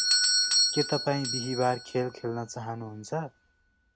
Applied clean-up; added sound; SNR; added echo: none; Doorbell; -2 dB; none.